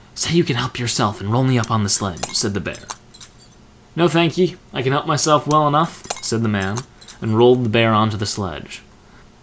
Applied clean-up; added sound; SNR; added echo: none; Shatter; 20 dB; none.